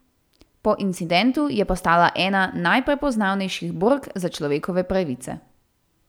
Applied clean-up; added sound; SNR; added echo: none; none; none; none.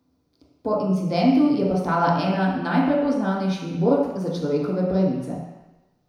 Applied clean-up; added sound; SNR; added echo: none; none; none; reverberation time 1.0 s.